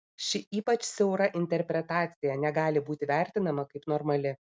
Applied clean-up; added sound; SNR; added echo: none; none; none; none.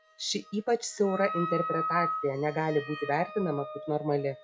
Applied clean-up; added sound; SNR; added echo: classical method log-MMSE.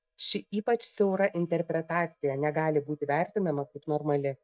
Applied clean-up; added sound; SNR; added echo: neural mask model DeepFilterNet 3.